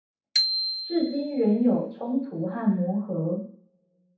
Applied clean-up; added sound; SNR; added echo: none; Bicycle bell; 5 dB; reverberation time 0.7 s.